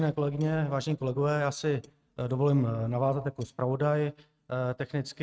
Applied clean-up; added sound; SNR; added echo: neural mask model RNNoise.